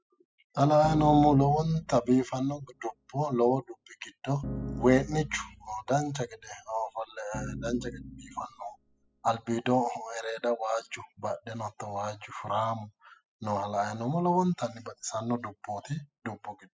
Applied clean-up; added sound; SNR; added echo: classical method spectral subtraction.